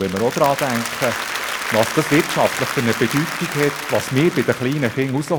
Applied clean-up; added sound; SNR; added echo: none; Applause; 6 dB; none.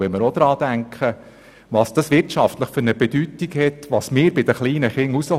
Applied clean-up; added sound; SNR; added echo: none; none; none; none.